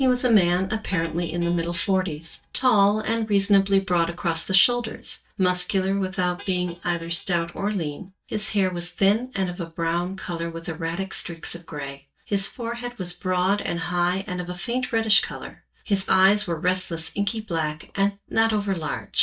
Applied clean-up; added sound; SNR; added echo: neural mask model DeepFilterNet 3.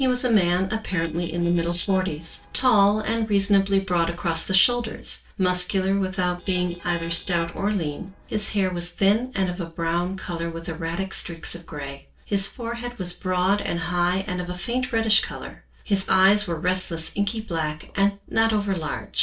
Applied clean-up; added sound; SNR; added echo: neural separator model SepFormer DNS4.